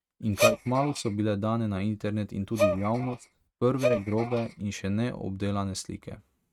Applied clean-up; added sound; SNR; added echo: neural mask model RNNoise.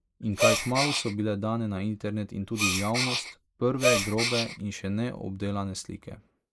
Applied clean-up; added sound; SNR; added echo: neural mask model Resemble Enhance denoiser.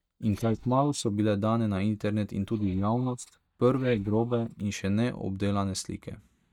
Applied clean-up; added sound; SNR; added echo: neural mask model DeepFilterNet 3.